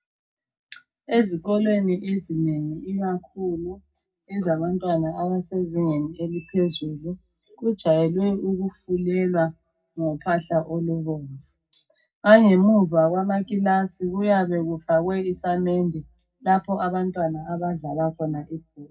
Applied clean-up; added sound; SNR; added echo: none; none; none; reverberation time 0.4 s.